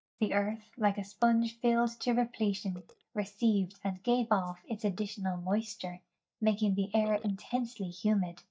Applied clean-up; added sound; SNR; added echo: neural mask model DeepFilterNet 3.